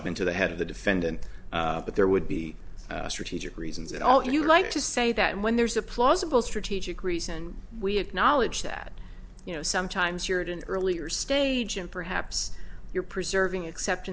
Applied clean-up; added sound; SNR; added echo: none; none; none; none.